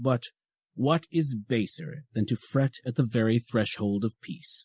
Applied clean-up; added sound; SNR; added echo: none; none; none; none.